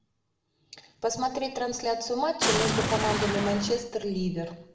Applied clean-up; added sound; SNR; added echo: none; Boom; -1 dB; reverberation time 0.7 s.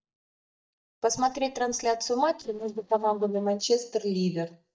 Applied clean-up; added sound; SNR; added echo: neural mask model DeepFilterNet 3.